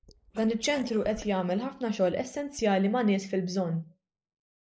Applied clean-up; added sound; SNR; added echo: neural mask model Resemble Enhance denoiser.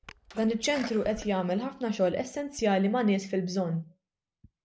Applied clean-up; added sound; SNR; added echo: none; Sneeze; 18 dB; none.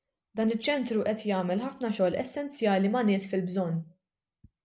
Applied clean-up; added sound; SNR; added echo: none; none; none; none.